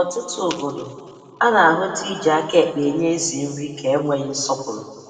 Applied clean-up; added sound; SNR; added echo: none; none; none; reverberation time 1.9 s.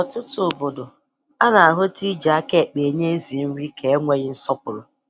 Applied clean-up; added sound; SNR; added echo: none; none; none; none.